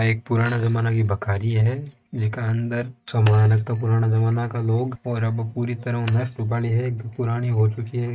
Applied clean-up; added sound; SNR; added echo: neural mask model RNNoise.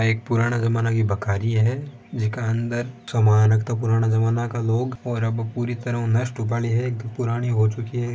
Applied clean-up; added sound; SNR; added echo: none; none; none; none.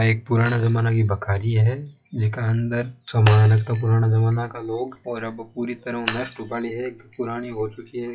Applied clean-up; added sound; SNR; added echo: classical method log-MMSE.